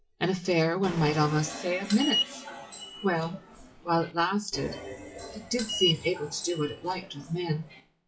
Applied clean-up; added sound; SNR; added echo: classical method WPE with log-MMSE.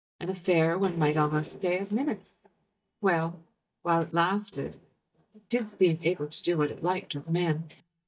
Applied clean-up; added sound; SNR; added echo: neural mask model DeepFilterNet 3.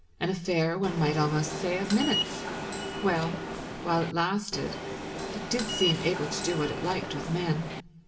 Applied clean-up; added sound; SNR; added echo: none; Subway, metro, underground; 4 dB; reverberation time 0.7 s.